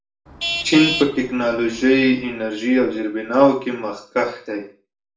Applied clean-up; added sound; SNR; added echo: none; Traffic noise, roadway noise / Vehicle horn, car horn, honking; 8 dB; reverberation time 0.4 s.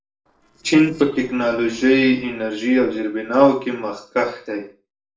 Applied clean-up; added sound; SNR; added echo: neural separator model SepFormer DNS4.